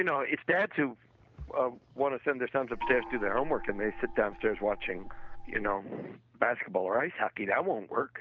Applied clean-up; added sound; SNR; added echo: none; Gong; 8 dB; none.